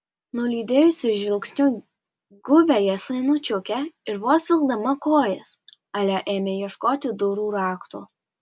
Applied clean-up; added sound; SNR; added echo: none; none; none; none.